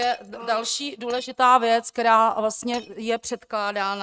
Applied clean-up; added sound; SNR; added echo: neural mask model RNNoise.